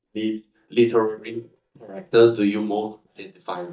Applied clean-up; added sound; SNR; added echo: neural mask model DeepFilterNet 3.